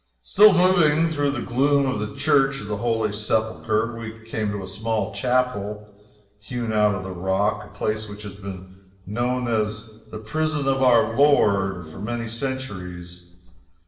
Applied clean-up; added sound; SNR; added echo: neural separator model SepFormer DNS4.